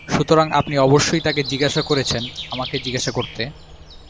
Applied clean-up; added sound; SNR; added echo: none; Breathing; 12 dB; none.